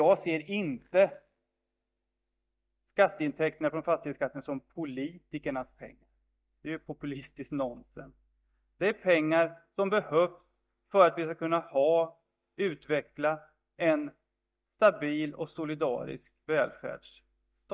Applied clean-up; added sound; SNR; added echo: neural mask model DeepFilterNet 3.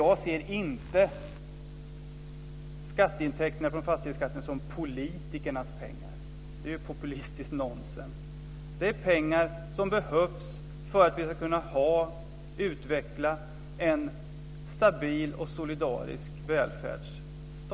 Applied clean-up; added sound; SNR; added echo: none; Zipper (clothing); 19 dB; none.